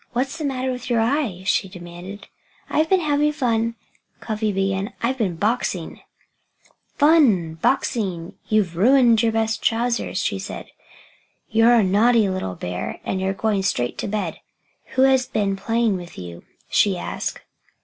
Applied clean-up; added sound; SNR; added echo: none; none; none; none.